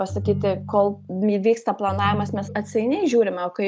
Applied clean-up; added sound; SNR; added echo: none; Ringtone; 9 dB; none.